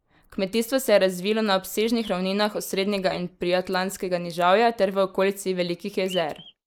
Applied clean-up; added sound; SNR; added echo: neural mask model Resemble Enhance denoiser.